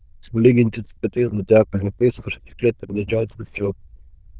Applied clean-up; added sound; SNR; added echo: neural diffusion model UNIVERSE++.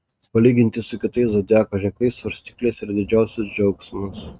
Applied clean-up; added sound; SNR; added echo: neural mask model RNNoise.